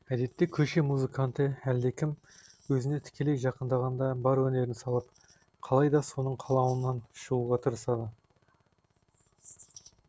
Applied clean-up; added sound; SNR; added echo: none; none; none; none.